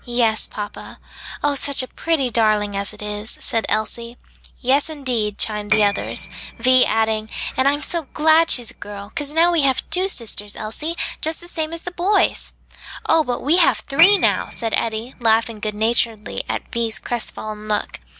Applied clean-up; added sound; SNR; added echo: none; Piano; 16 dB; none.